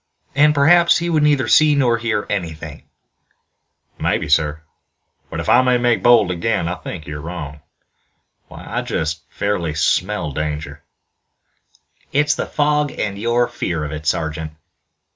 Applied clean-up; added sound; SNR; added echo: none; none; none; none.